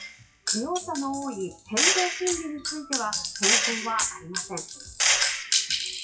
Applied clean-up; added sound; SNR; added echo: classical method WPE with log-MMSE.